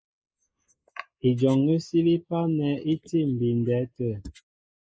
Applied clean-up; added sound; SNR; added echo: neural mask model Resemble Enhance denoiser.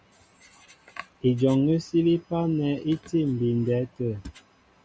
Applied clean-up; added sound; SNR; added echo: none; none; none; none.